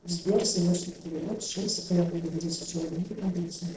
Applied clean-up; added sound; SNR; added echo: neural separator model SepFormer DNS4.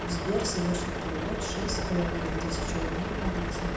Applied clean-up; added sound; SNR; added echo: none; Truck; -2 dB; reverberation time 0.8 s.